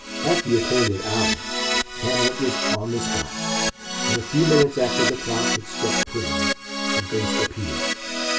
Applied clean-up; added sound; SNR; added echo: none; Keyboard (musical); -1 dB; reverberation time 0.3 s.